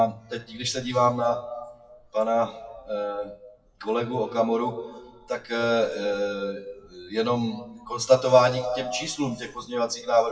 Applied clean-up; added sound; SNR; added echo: classical method WPE with log-MMSE.